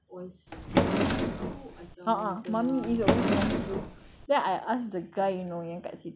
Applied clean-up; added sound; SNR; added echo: none; Drawer open or close; -3 dB; none.